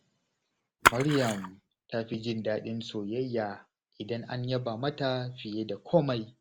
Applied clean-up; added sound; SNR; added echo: none; Splash, splatter; -2 dB; none.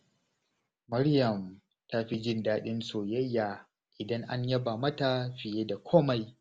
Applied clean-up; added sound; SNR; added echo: none; none; none; none.